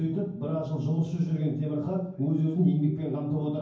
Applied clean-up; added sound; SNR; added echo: none; none; none; reverberation time 0.9 s.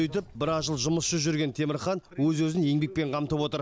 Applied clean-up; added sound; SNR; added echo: none; none; none; none.